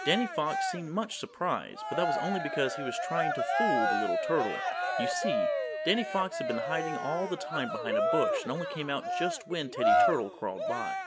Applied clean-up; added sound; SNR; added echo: none; Cheering; -2 dB; none.